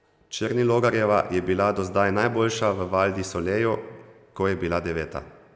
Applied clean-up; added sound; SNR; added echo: none; none; none; none.